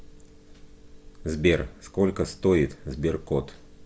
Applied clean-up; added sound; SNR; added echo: none; none; none; none.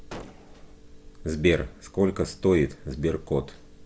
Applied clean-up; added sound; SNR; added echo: none; Gunshot, gunfire; 18 dB; none.